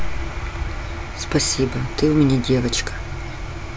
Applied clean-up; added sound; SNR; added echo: none; none; none; none.